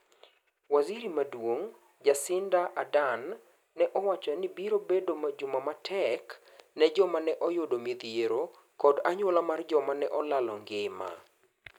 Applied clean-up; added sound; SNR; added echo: none; none; none; none.